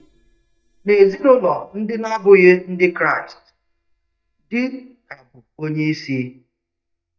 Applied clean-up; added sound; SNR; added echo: neural mask model DeepFilterNet 3.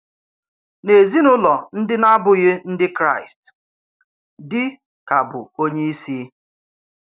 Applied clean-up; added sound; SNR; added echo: none; none; none; none.